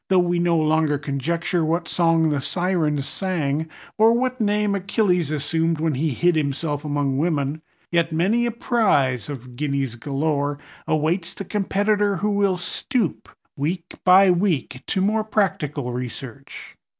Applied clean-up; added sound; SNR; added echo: none; none; none; none.